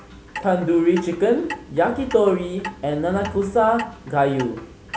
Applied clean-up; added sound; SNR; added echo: none; Clock; 15 dB; none.